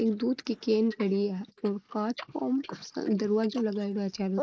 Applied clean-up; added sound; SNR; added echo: neural mask model Resemble Enhance denoiser.